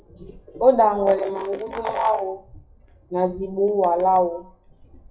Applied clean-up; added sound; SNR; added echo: classical method WPE with log-MMSE.